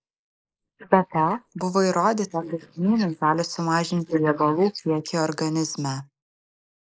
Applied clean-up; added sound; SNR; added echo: neural mask model Resemble Enhance denoiser.